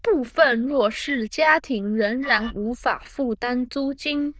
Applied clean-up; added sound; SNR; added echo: neural diffusion model UNIVERSE++.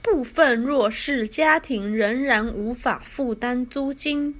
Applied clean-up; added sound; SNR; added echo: none; none; none; none.